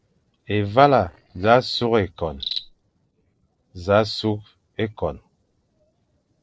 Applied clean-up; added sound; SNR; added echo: neural separator model SepFormer DNS4.